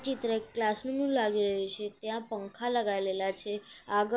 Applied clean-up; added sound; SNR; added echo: none; none; none; none.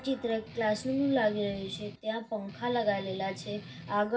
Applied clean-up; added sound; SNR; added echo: none; Strum; 14 dB; reverberation time 0.4 s.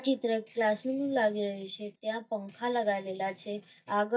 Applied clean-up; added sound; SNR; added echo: neural mask model DeepFilterNet 3.